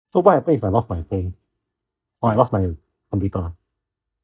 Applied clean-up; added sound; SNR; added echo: neural mask model DeepFilterNet 3.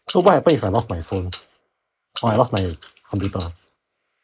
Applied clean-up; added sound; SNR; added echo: neural mask model Resemble Enhance denoiser.